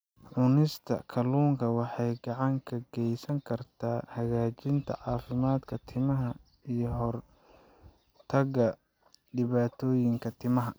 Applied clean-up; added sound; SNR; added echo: none; none; none; none.